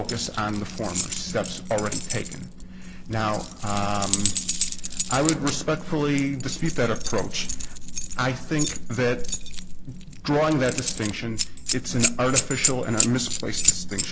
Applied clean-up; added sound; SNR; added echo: none; Keys jangling; 0 dB; none.